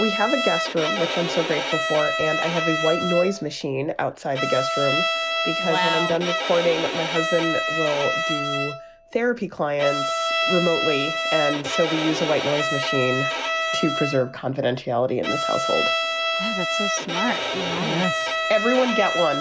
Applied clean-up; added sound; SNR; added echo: none; Bowed string instrument; 1 dB; none.